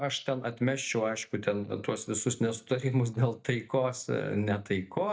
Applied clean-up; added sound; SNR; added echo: neural mask model DeepFilterNet 3.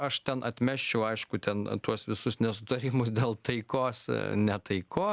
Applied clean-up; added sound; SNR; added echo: none; none; none; none.